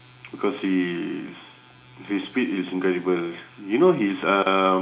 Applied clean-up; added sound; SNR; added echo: none; none; none; reverberation time 0.4 s.